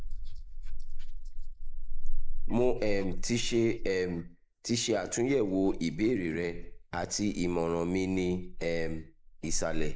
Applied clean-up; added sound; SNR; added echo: neural mask model Resemble Enhance denoiser.